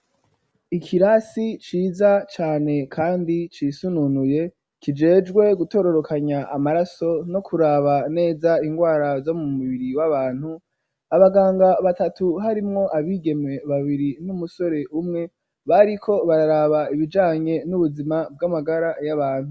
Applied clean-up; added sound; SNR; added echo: none; none; none; none.